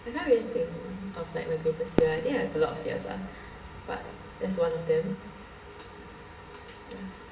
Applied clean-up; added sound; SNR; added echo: none; Fireworks; 6 dB; reverberation time 0.8 s.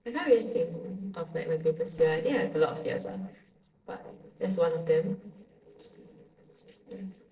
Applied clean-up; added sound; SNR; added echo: neural separator model SepFormer DNS4.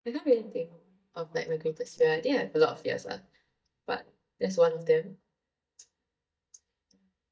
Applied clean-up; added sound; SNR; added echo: neural mask model DeepFilterNet 3.